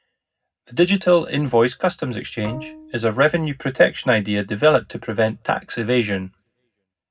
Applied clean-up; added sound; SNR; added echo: none; Bowed string instrument; 19 dB; reverberation time 0.3 s.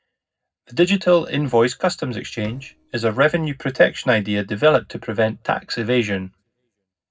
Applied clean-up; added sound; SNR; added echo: neural separator model SepFormer DNS4.